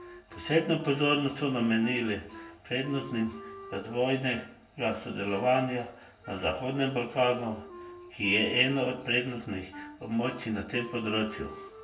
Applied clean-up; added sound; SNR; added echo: none; Wind instrument, woodwind instrument; 17 dB; reverberation time 0.1 s.